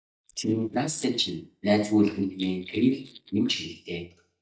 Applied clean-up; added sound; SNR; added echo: neural mask model DeepFilterNet 3.